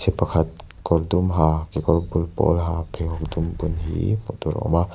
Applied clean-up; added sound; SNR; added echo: none; Wind; 16 dB; none.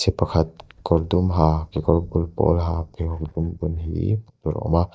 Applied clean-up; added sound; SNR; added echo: neural mask model DeepFilterNet 3.